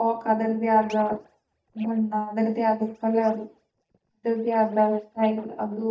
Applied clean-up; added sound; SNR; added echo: neural mask model DeepFilterNet 3.